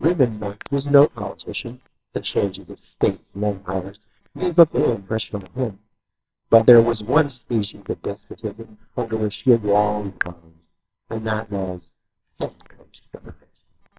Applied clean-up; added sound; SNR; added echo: neural separator model SepFormer WHAMR!.